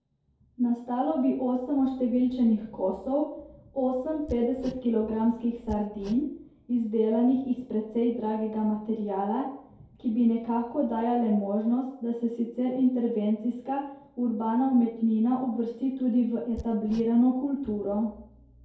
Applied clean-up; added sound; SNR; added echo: none; Hammer; 18 dB; reverberation time 2.3 s.